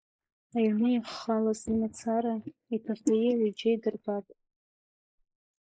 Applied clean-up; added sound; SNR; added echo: neural mask model Resemble Enhance denoiser.